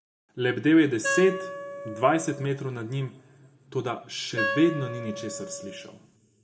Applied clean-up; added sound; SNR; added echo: none; Wind instrument, woodwind instrument; 8 dB; reverberation time 1.4 s.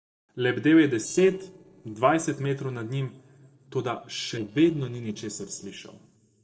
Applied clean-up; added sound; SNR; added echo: neural separator model SepFormer DNS4.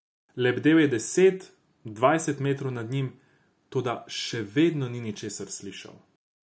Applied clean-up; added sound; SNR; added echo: none; none; none; none.